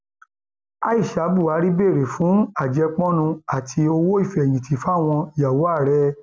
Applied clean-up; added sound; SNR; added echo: none; none; none; none.